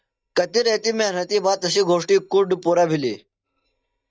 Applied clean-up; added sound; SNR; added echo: neural mask model DeepFilterNet 3.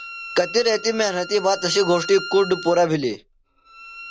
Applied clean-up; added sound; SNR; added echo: none; Bowed string instrument; 14 dB; none.